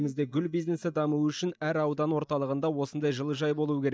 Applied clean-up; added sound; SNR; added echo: neural mask model DeepFilterNet 3.